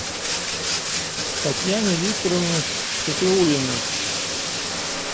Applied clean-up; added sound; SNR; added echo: none; Bathtub (filling or washing); -1 dB; none.